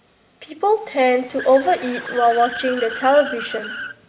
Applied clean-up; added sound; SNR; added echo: none; Accelerating, revving, vroom / Car; 13 dB; reverberation time 1.6 s.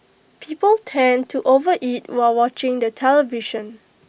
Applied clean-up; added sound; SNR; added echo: none; none; none; none.